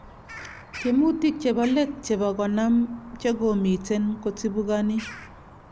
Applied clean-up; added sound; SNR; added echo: none; Bird vocalization, bird call, bird song; 18 dB; none.